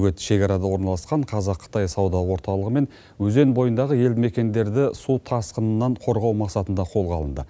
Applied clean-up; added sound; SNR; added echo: none; none; none; none.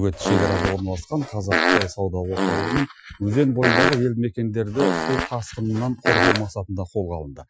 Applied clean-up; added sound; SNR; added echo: classical method Wiener filter.